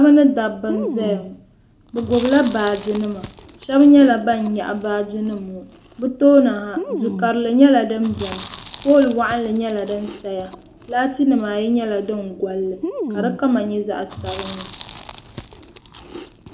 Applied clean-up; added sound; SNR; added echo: none; Chewing, mastication; 14 dB; reverberation time 0.4 s.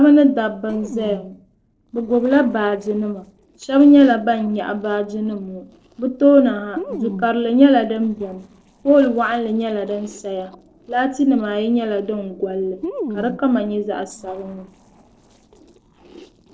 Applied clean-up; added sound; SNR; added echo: neural separator model SepFormer DNS4.